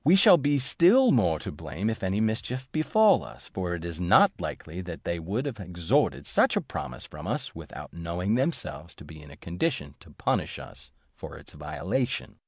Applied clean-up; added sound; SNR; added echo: none; none; none; none.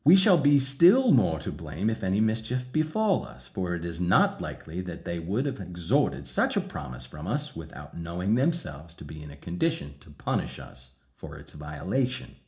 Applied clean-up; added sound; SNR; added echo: none; none; none; reverberation time 0.4 s.